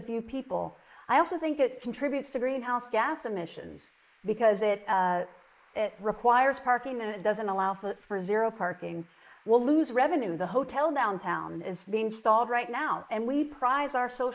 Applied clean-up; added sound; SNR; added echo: neural mask model Resemble Enhance denoiser.